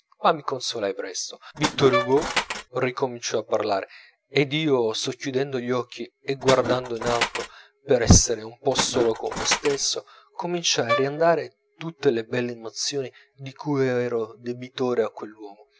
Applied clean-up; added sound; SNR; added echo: none; Wind instrument, woodwind instrument + Tools; 3 dB; none.